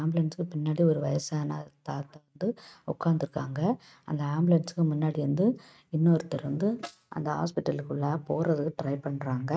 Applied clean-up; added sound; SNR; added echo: neural mask model RNNoise.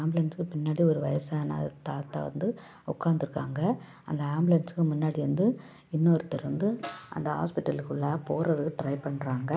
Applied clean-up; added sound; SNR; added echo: none; Snare drum; 18 dB; none.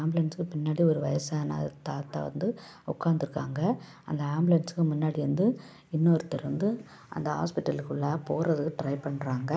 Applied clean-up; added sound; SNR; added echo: none; none; none; none.